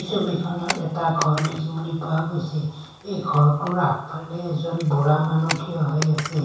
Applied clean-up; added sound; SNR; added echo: none; Camera; 14 dB; reverberation time 0.7 s.